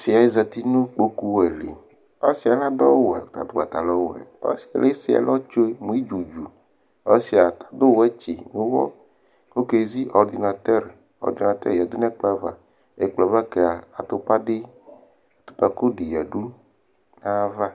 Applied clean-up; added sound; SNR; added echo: none; none; none; none.